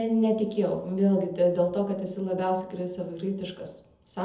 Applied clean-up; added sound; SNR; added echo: none; none; none; reverberation time 0.7 s.